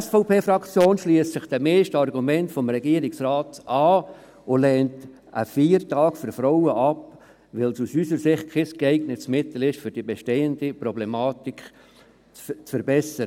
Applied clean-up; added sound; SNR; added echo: none; none; none; none.